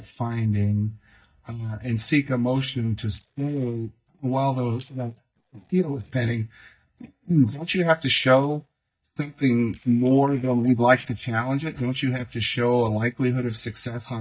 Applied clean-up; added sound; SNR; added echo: neural mask model DeepFilterNet 3.